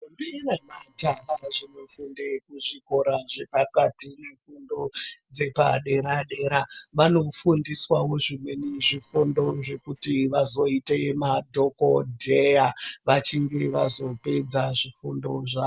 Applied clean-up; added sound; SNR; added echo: neural separator model SepFormer DNS4.